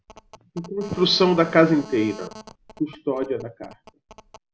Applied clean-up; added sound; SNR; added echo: none; Telephone; 20 dB; none.